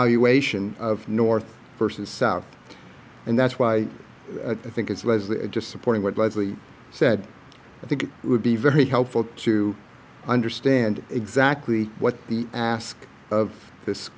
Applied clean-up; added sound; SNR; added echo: none; none; none; none.